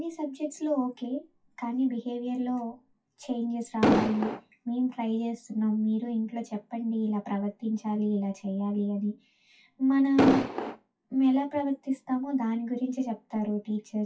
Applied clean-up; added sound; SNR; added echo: classical method WPE with log-MMSE.